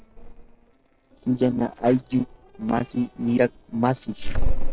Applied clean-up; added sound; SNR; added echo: neural separator model SepFormer DNS4.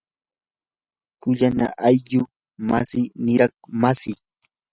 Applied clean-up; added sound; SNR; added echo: none; none; none; none.